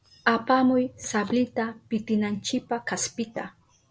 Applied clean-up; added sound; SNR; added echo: none; none; none; none.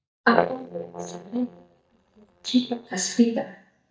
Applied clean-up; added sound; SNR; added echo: neural mask model DeepFilterNet 3.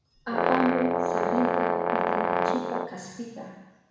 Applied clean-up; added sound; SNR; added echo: none; Brass instrument; -4 dB; reverberation time 1.1 s.